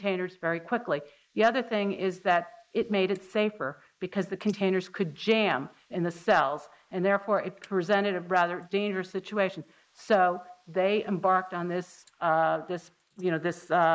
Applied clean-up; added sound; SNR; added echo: neural mask model Resemble Enhance denoiser.